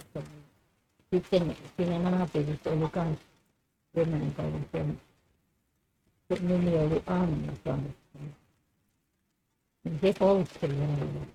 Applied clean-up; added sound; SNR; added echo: neural mask model RNNoise.